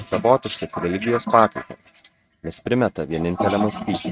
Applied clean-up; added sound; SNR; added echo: neural mask model RNNoise.